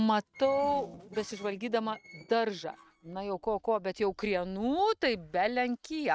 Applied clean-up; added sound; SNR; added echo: neural mask model RNNoise.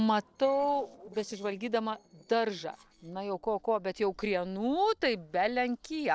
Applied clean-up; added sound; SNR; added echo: neural separator model SepFormer DNS4.